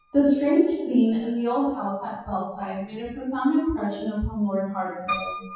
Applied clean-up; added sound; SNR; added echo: classical method WPE with log-MMSE.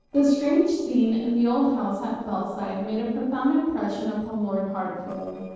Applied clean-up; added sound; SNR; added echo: neural separator model SepFormer DNS4.